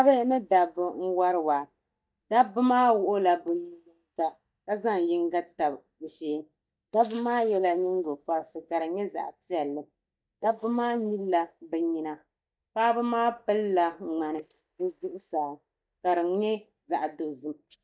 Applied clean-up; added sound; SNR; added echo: neural mask model DeepFilterNet 3.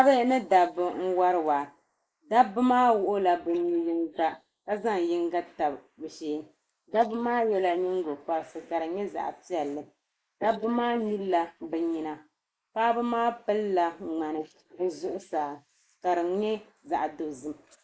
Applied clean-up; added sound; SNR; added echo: neural mask model Resemble Enhance denoiser.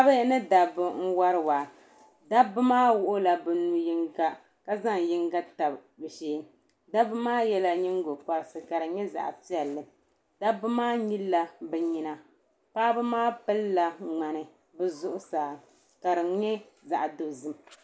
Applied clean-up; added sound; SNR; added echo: none; none; none; none.